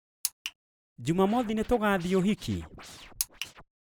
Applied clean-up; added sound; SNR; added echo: none; Scratching (performance technique); 19 dB; none.